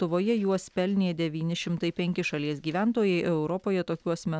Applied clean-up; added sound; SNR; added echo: none; none; none; none.